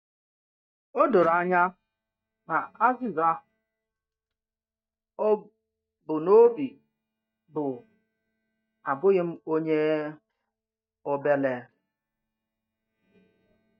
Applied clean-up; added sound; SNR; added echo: neural mask model DeepFilterNet 3.